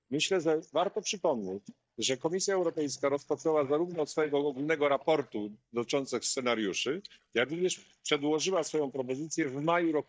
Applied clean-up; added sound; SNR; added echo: neural mask model DeepFilterNet 3.